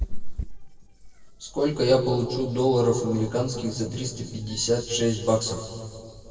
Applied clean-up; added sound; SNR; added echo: neural separator model SepFormer DNS4.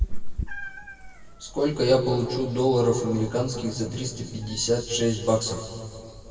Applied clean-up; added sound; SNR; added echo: none; Meow; 13 dB; reverberation time 2.2 s.